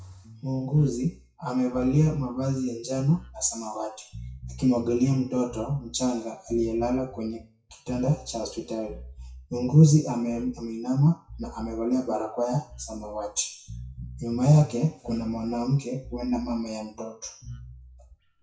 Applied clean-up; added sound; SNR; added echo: classical method WPE with log-MMSE.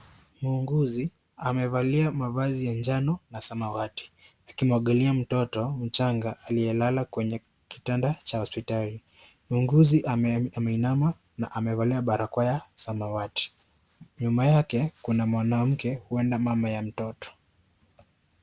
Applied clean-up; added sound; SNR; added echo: none; none; none; none.